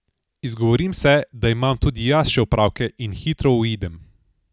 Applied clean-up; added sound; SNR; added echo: none; none; none; none.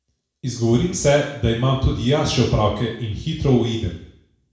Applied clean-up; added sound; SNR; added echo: none; none; none; reverberation time 0.6 s.